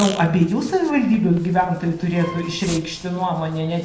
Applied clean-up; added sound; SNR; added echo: none; Fart; 18 dB; reverberation time 0.6 s.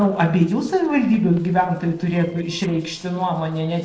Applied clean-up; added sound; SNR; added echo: neural separator model SepFormer DNS4.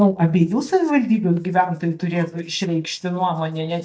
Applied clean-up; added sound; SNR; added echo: neural mask model DeepFilterNet 3.